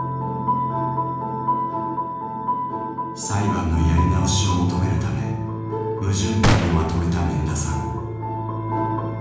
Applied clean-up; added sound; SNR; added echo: none; Gunshot, gunfire; 2 dB; reverberation time 1.0 s.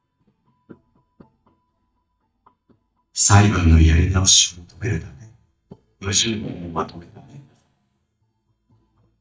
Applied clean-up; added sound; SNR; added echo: neural mask model DeepFilterNet 3.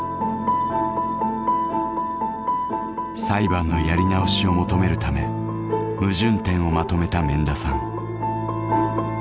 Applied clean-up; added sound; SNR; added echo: none; none; none; none.